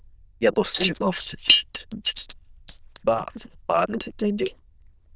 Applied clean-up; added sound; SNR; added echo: neural diffusion model UNIVERSE++.